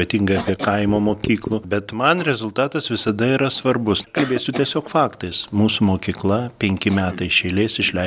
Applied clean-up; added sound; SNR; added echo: none; Cough; 16 dB; none.